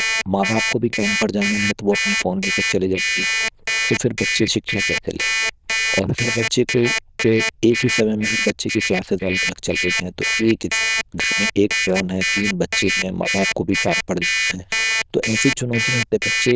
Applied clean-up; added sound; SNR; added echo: neural diffusion model UNIVERSE++.